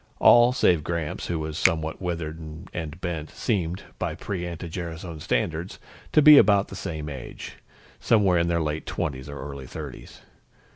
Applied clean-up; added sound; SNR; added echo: none; Finger snapping; 11 dB; none.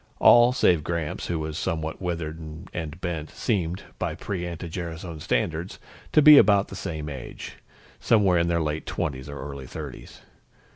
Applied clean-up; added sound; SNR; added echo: none; none; none; none.